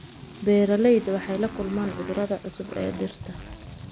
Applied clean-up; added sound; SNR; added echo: none; Motorcycle + Rain; 13 dB; none.